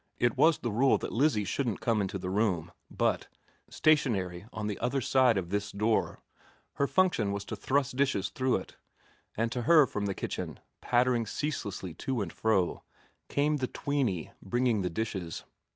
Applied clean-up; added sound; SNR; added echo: none; none; none; none.